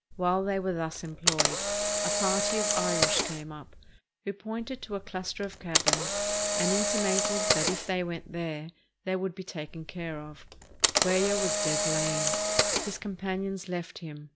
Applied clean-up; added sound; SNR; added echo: none; Camera; -4 dB; none.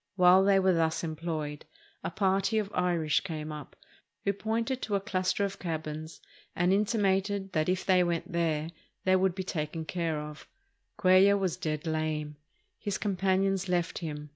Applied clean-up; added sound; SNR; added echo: none; none; none; none.